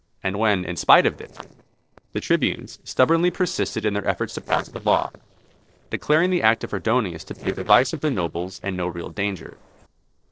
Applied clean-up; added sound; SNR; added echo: neural separator model SepFormer DNS4.